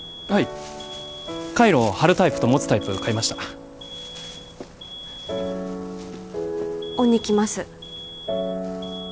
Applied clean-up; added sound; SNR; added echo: none; Alarm; 18 dB; none.